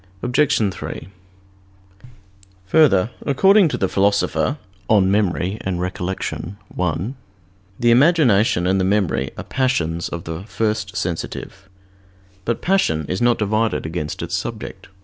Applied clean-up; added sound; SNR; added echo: none; none; none; none.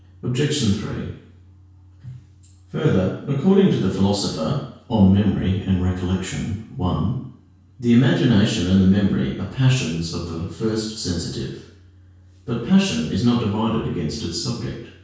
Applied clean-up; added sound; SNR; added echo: none; none; none; reverberation time 0.6 s.